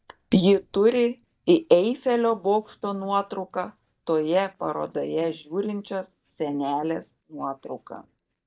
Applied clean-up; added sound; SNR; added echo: neural mask model DeepFilterNet 3.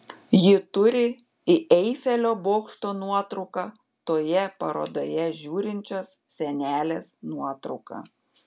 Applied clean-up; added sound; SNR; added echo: none; none; none; none.